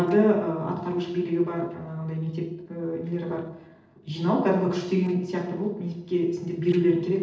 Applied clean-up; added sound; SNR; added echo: neural separator model SepFormer DNS4.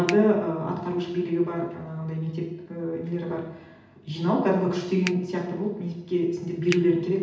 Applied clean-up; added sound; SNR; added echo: none; Finger snapping; 10 dB; reverberation time 0.8 s.